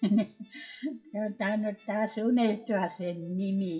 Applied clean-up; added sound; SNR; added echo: classical method WPE with log-MMSE.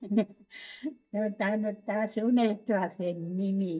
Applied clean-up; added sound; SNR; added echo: neural mask model DeepFilterNet 3.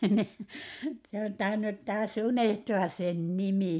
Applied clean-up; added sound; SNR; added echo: none; none; none; none.